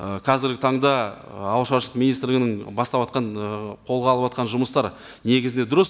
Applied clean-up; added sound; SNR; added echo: none; none; none; none.